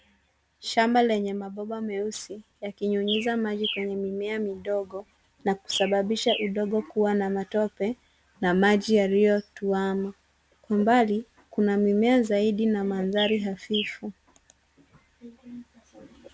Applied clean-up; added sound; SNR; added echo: none; Bird; 11 dB; none.